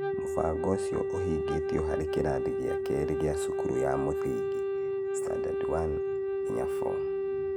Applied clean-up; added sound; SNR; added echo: none; Wind instrument, woodwind instrument; -4 dB; none.